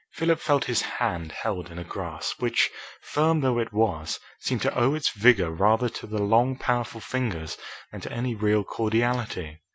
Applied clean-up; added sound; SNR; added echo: none; none; none; none.